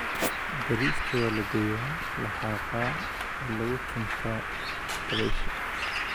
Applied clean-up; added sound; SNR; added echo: none; Bird; -2 dB; none.